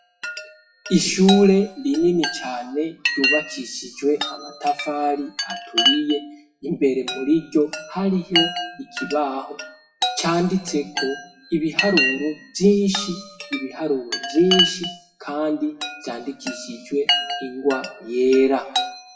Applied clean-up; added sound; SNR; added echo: classical method WPE with log-MMSE.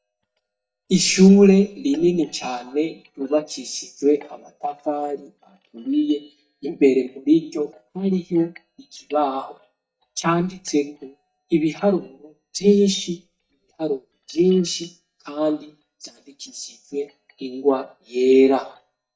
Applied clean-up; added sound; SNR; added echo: neural mask model DeepFilterNet 3.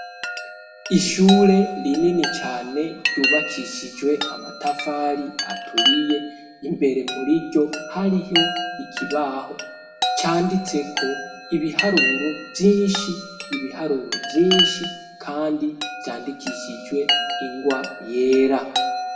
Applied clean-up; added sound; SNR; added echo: none; Chime; 4 dB; reverberation time 0.8 s.